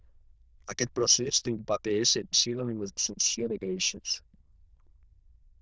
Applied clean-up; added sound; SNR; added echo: neural diffusion model UNIVERSE++.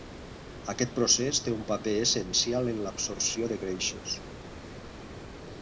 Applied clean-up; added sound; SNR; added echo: none; Water; 12 dB; none.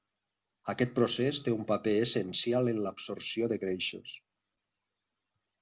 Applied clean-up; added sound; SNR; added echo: none; none; none; none.